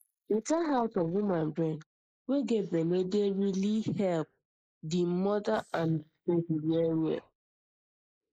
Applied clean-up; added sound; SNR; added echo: neural mask model Resemble Enhance denoiser.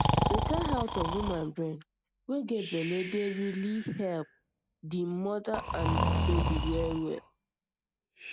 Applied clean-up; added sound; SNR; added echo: none; Breathing; -1 dB; none.